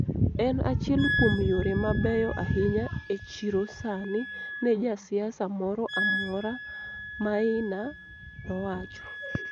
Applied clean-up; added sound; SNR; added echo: none; Wind instrument, woodwind instrument; 9 dB; none.